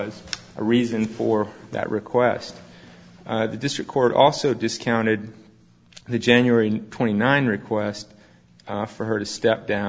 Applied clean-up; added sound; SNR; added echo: none; none; none; none.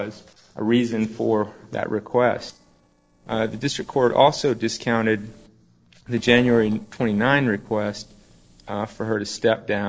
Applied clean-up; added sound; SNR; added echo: neural separator model SepFormer DNS4.